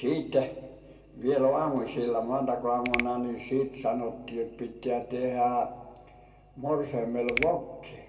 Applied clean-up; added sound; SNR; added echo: none; Finger snapping; 8 dB; reverberation time 1.5 s.